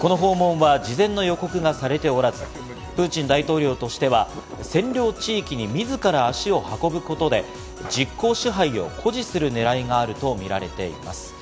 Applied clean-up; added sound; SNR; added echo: none; none; none; none.